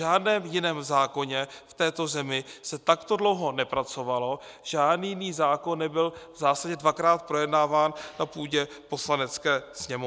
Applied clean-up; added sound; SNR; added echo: none; none; none; none.